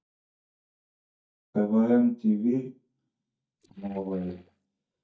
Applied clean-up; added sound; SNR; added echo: neural mask model DeepFilterNet 3.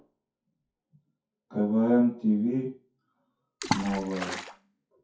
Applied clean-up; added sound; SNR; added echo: classical method WPE with log-MMSE.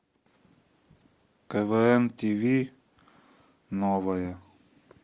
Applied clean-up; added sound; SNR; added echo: none; none; none; none.